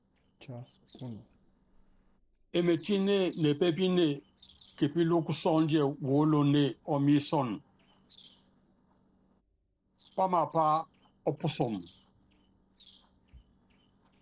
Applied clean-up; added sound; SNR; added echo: neural separator model SepFormer DNS4.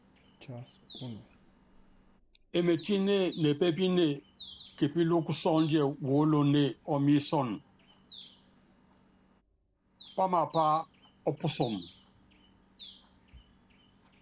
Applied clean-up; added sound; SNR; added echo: none; Bird + Clock; 19 dB; none.